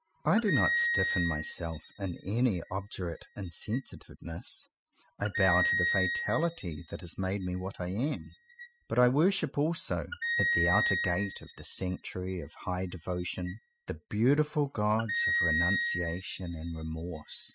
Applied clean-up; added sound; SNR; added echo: classical method spectral subtraction.